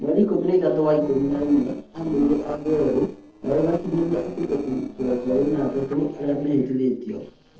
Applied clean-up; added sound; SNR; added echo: neural separator model SepFormer DNS4.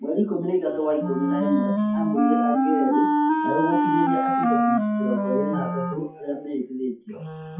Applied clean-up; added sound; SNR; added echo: classical method WPE with log-MMSE.